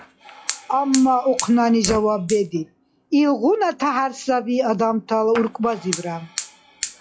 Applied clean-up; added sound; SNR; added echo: classical method log-MMSE.